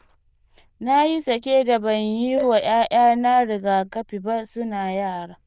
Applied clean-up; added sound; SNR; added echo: neural diffusion model UNIVERSE++.